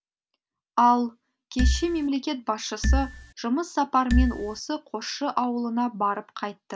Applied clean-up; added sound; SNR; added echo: none; Marimba, xylophone; -3 dB; none.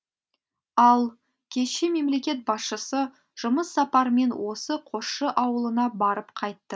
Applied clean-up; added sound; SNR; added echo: none; none; none; none.